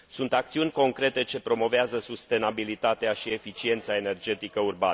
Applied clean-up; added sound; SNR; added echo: none; none; none; none.